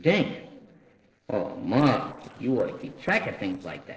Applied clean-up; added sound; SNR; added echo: neural separator model SepFormer DNS4.